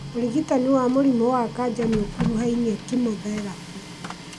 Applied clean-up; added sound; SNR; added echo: none; Printer; 10 dB; none.